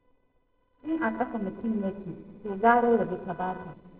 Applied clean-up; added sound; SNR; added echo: neural separator model SepFormer DNS4.